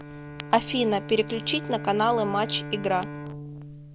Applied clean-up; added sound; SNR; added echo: none; Bowed string instrument; 10 dB; none.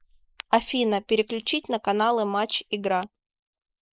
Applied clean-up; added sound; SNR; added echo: neural mask model Resemble Enhance denoiser.